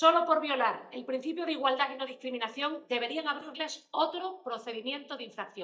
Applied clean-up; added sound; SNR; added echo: neural mask model DeepFilterNet 3.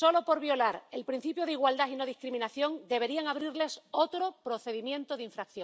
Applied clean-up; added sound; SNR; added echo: none; none; none; none.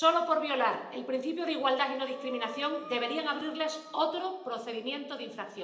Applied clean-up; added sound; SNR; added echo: none; Breathing; 17 dB; reverberation time 0.9 s.